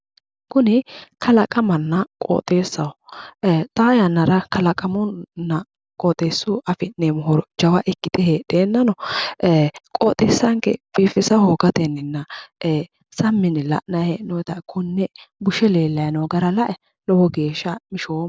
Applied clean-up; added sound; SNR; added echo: none; none; none; none.